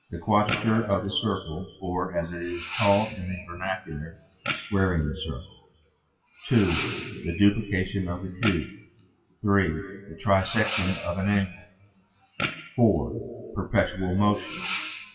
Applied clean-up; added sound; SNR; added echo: classical method WPE with log-MMSE.